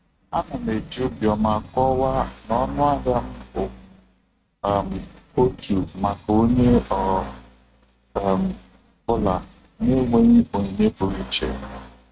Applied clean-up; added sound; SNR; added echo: neural mask model RNNoise.